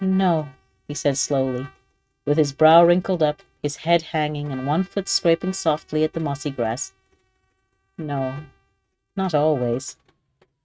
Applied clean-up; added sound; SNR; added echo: neural mask model RNNoise.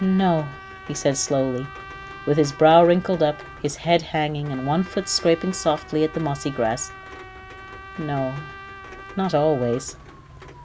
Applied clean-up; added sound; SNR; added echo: none; Trumpet + Rain; 16 dB; none.